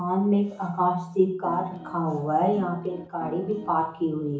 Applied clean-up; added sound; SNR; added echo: none; Piano; 14 dB; reverberation time 0.8 s.